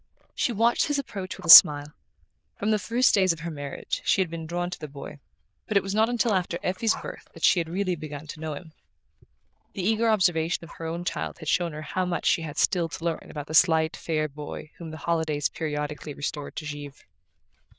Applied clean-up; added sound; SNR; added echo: neural diffusion model UNIVERSE++.